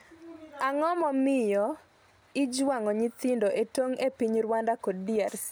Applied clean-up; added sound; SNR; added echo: none; none; none; none.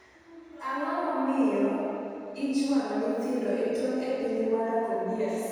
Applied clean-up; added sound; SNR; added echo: none; none; none; reverberation time 2.1 s.